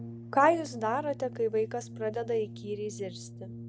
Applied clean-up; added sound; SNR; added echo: none; Brass instrument; 13 dB; none.